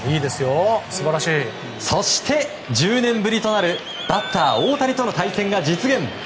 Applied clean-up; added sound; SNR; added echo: none; none; none; none.